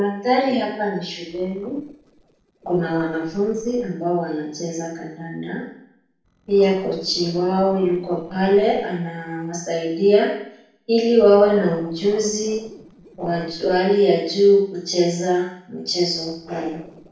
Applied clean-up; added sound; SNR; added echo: neural separator model SepFormer DNS4.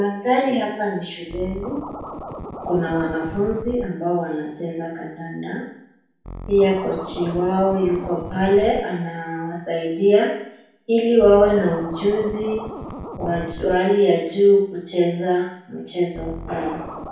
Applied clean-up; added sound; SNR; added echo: none; Scratching (performance technique); 15 dB; reverberation time 0.6 s.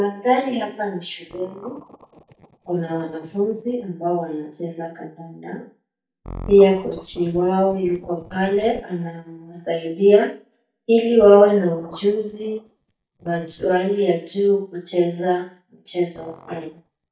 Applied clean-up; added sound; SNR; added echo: neural mask model DeepFilterNet 3.